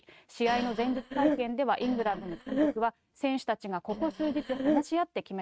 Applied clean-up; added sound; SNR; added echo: neural mask model RNNoise.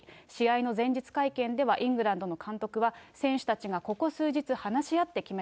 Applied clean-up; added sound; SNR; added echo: none; none; none; none.